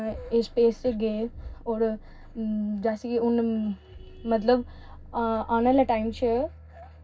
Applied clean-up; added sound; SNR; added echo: none; Engine; 19 dB; reverberation time 0.4 s.